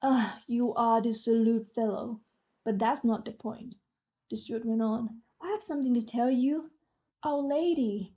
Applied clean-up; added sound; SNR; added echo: neural mask model Resemble Enhance denoiser.